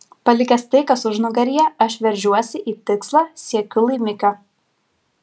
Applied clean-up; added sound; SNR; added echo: none; none; none; none.